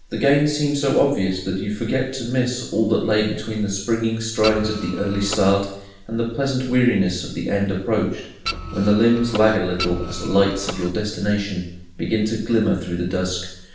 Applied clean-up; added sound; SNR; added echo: none; Printer; 10 dB; reverberation time 0.7 s.